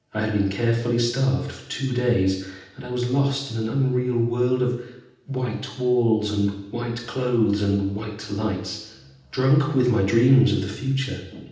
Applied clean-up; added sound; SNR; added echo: none; none; none; reverberation time 0.8 s.